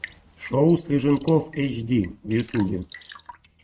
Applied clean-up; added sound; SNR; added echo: neural mask model RNNoise.